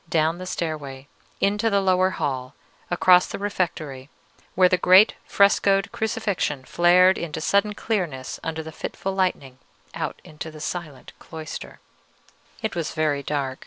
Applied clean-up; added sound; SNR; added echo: none; none; none; none.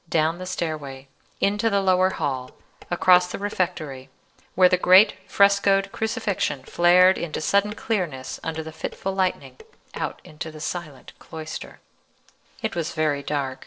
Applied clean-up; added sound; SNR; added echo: neural separator model SepFormer DNS4.